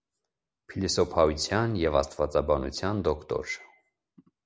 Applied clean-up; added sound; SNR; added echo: none; none; none; none.